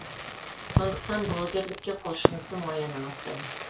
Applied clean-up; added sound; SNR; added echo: none; Fireworks; -1 dB; reverberation time 0.3 s.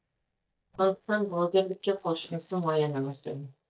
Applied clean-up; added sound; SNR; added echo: neural mask model DeepFilterNet 3.